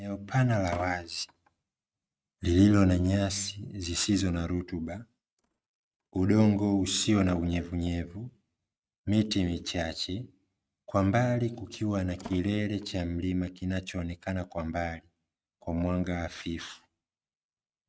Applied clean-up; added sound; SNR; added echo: neural mask model RNNoise.